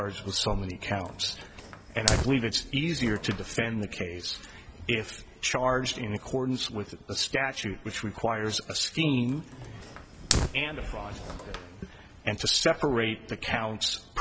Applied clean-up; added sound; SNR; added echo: none; Fire; 4 dB; none.